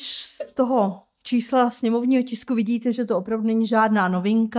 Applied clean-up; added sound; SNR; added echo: neural mask model DeepFilterNet 3.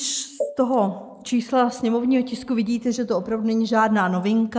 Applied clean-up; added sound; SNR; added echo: neural mask model Resemble Enhance denoiser.